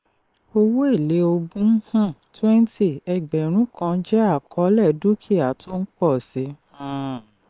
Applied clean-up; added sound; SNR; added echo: neural separator model SepFormer WHAM!.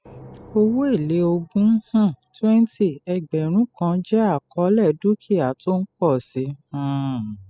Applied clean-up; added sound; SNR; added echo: classical method spectral subtraction.